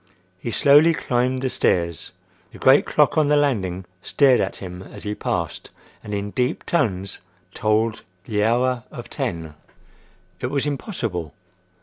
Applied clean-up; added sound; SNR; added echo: none; none; none; none.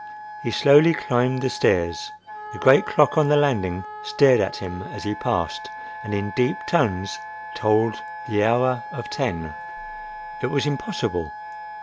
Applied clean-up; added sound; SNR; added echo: none; Wind instrument, woodwind instrument; 12 dB; none.